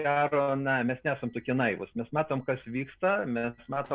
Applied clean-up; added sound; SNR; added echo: neural separator model SepFormer DNS4.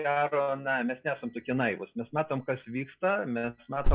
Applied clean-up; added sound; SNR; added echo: classical method log-MMSE.